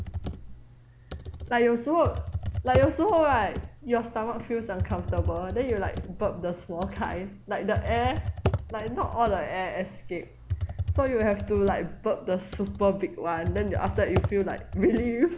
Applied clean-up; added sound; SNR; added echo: none; Computer keyboard; 6 dB; none.